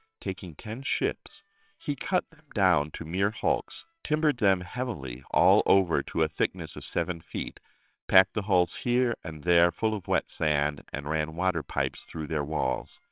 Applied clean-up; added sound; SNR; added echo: neural separator model SepFormer WHAMR!.